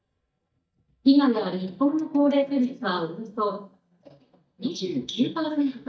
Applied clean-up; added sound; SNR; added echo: neural mask model DeepFilterNet 3.